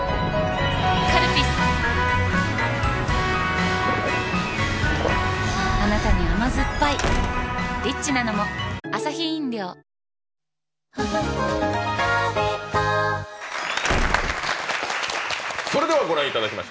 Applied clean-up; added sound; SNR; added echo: none; Squeak / Slam / Wood; 5 dB; none.